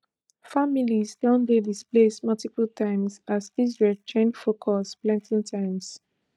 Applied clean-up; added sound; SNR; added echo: neural mask model DeepFilterNet 3.